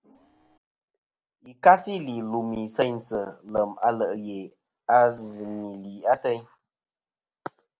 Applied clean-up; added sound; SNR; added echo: neural separator model SepFormer DNS4.